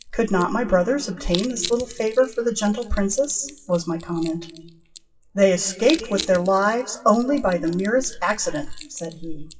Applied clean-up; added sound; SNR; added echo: classical method WPE with log-MMSE.